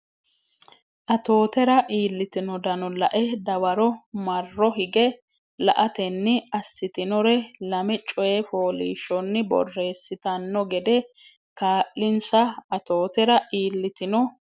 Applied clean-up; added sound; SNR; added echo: none; none; none; none.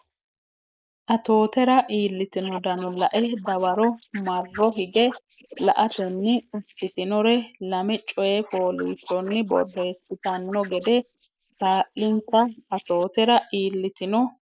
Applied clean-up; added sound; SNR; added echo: neural mask model Resemble Enhance denoiser.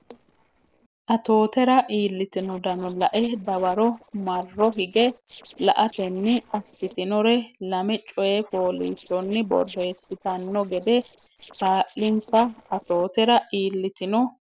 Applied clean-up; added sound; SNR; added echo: neural separator model SepFormer DNS4.